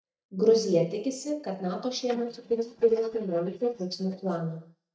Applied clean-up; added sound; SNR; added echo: neural mask model DeepFilterNet 3.